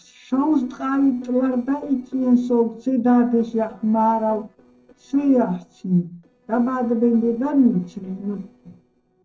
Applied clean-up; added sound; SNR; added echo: neural separator model SepFormer DNS4.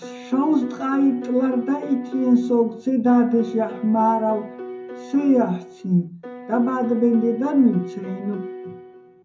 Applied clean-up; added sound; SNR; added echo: none; Piano; 14 dB; reverberation time 0.3 s.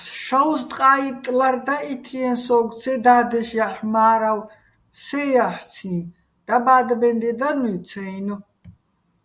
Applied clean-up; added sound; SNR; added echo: none; none; none; none.